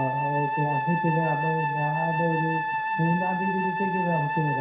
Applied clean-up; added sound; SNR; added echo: none; Wind instrument, woodwind instrument; 0 dB; reverberation time 0.5 s.